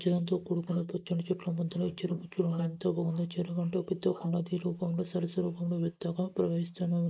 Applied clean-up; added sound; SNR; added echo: neural mask model Resemble Enhance denoiser.